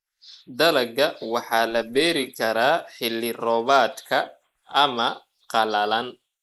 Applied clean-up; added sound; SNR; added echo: neural mask model Resemble Enhance denoiser.